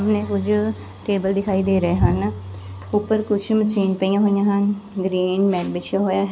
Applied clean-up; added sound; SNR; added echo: none; none; none; none.